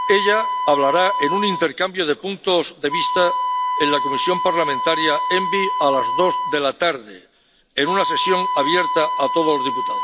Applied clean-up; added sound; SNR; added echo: none; Wind instrument, woodwind instrument; 2 dB; none.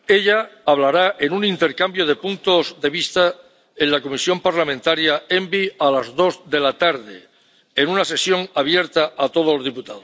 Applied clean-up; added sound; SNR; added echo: none; none; none; none.